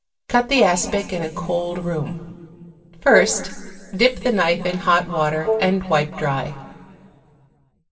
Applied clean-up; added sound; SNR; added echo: none; Wind instrument, woodwind instrument; 3 dB; reverberation time 2.6 s.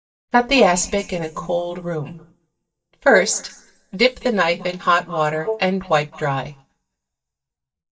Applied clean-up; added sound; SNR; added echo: neural mask model DeepFilterNet 3.